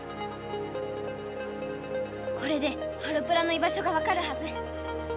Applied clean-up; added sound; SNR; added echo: none; none; none; none.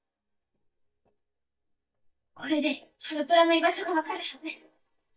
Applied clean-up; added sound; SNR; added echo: neural mask model DeepFilterNet 3.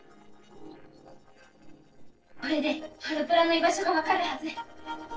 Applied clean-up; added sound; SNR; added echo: neural separator model SepFormer DNS4.